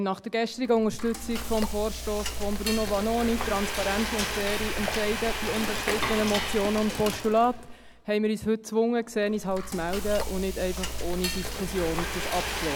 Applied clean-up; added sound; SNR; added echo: none; Frying (food); 4 dB; none.